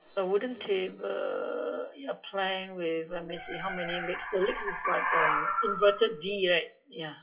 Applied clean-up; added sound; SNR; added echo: classical method WPE with log-MMSE.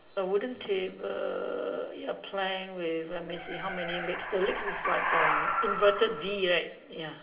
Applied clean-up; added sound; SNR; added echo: none; Animal; 0 dB; reverberation time 0.6 s.